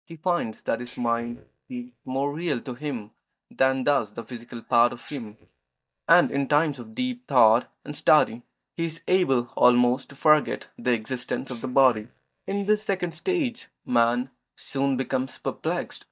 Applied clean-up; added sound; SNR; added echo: neural mask model DeepFilterNet 3.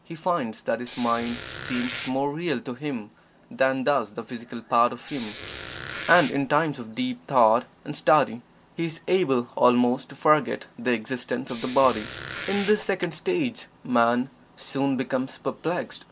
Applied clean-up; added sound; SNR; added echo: none; Squeak; 11 dB; none.